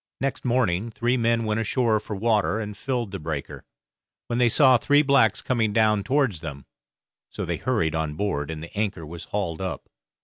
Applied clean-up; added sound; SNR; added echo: none; none; none; none.